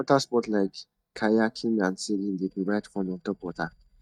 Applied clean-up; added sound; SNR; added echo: neural mask model DeepFilterNet 3.